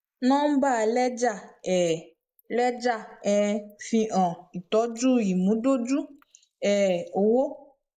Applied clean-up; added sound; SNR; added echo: neural mask model Resemble Enhance denoiser.